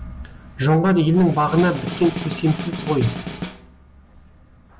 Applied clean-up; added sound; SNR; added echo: none; Snare drum; 11 dB; none.